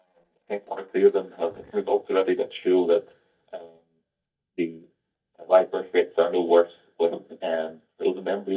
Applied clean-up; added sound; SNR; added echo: neural mask model DeepFilterNet 3.